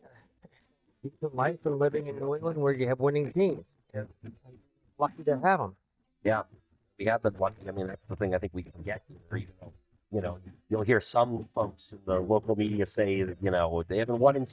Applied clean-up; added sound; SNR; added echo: neural mask model DeepFilterNet 3.